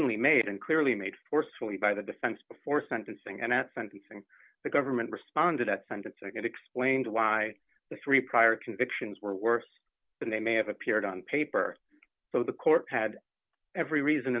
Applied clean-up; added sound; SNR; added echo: none; none; none; none.